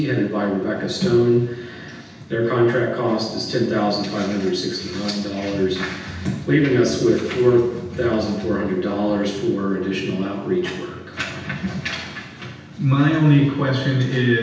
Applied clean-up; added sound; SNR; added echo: none; none; none; reverberation time 0.9 s.